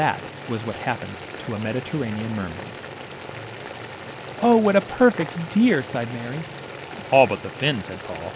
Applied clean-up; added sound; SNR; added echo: none; Boiling; 11 dB; none.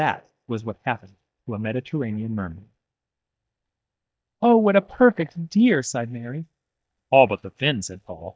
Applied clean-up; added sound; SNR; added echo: neural mask model DeepFilterNet 3.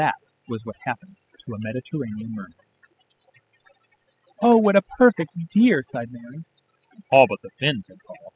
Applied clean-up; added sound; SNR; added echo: classical method spectral subtraction.